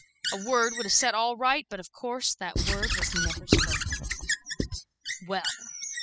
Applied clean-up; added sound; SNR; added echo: classical method spectral subtraction.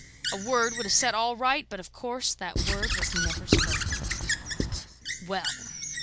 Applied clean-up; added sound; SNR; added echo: none; Squeak / Writing; 0 dB; none.